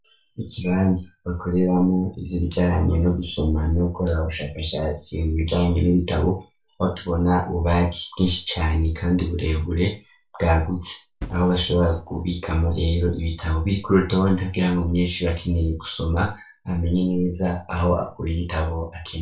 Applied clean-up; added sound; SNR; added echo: neural separator model SepFormer DNS4.